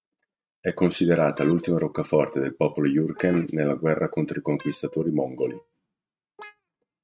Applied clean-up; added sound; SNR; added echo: neural mask model RNNoise.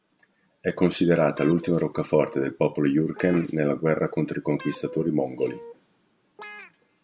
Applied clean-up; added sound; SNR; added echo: none; Guitar + Rattle (instrument); 18 dB; none.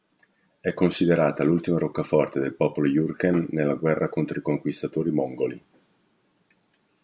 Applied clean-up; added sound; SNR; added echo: none; none; none; none.